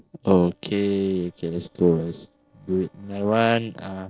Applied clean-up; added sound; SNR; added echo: neural separator model SepFormer DNS4.